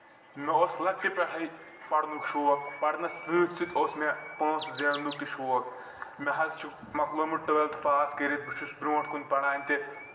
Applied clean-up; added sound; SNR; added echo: none; Bird; 19 dB; reverberation time 2.4 s.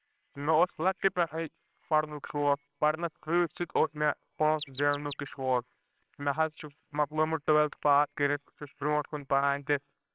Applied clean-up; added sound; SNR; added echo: neural separator model SepFormer WHAMR!.